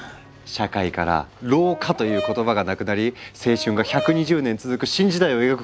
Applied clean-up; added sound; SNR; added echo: none; Brass instrument; 10 dB; none.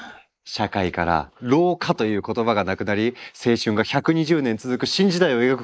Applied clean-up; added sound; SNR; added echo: neural mask model Resemble Enhance denoiser.